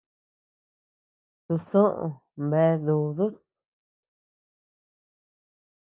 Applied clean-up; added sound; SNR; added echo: none; none; none; none.